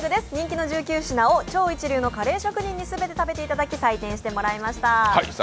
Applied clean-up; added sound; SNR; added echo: none; none; none; none.